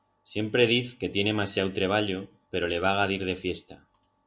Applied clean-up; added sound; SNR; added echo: none; Bicycle bell; 19 dB; none.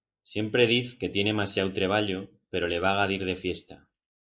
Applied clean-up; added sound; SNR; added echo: neural mask model Resemble Enhance denoiser.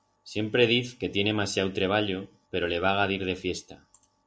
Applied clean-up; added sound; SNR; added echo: none; none; none; none.